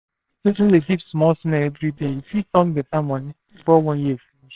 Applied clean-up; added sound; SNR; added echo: neural separator model SepFormer WHAMR!.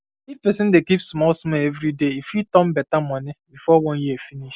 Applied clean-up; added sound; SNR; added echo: none; none; none; none.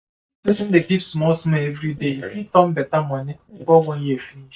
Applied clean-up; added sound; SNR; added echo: neural mask model DeepFilterNet 3.